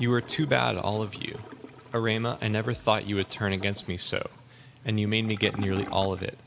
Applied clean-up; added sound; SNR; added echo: none; Toilet flush / Gurgling; 16 dB; none.